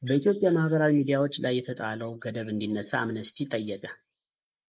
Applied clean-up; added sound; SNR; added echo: neural mask model Resemble Enhance denoiser.